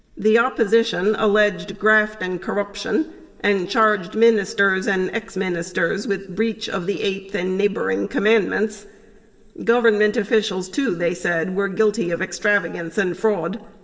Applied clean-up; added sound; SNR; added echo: none; none; none; reverberation time 2.1 s.